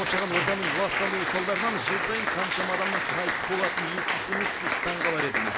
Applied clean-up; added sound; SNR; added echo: none; Applause; -4 dB; none.